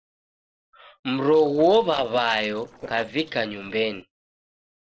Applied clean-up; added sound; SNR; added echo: neural separator model SepFormer DNS4.